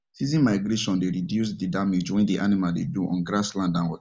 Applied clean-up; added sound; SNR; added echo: none; none; none; none.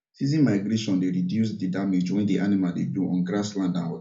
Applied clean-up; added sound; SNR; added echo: none; none; none; reverberation time 0.3 s.